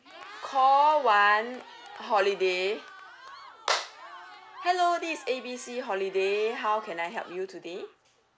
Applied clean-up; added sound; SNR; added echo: none; Cheering; 19 dB; none.